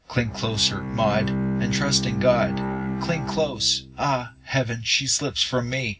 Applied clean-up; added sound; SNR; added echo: none; Bowed string instrument; 5 dB; reverberation time 0.4 s.